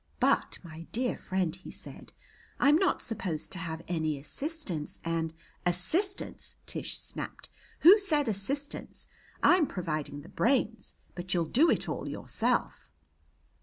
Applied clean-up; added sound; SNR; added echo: none; none; none; none.